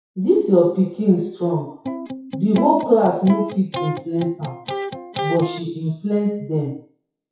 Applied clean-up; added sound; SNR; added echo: classical method WPE with log-MMSE.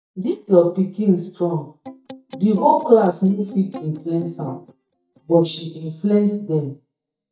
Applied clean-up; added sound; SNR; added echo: neural mask model DeepFilterNet 3.